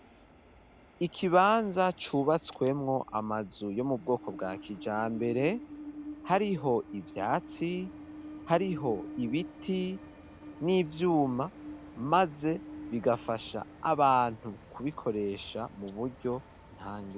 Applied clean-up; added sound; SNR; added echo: none; Train; 15 dB; none.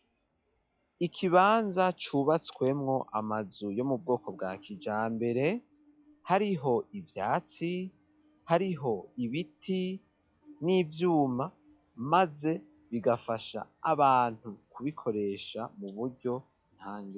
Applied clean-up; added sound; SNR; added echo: classical method log-MMSE.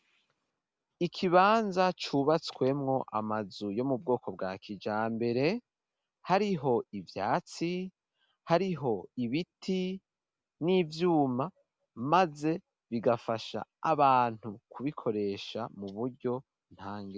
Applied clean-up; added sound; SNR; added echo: none; none; none; none.